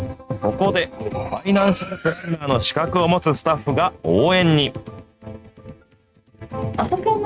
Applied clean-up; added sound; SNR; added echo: neural mask model RNNoise.